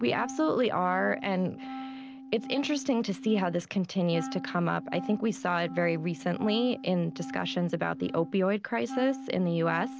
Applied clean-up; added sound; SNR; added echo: none; Wind instrument, woodwind instrument; 12 dB; none.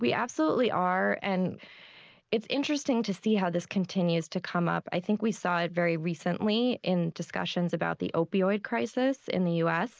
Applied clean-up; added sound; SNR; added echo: neural mask model Resemble Enhance denoiser.